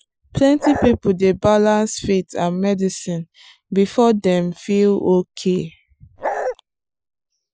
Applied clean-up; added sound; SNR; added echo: neural mask model Resemble Enhance denoiser.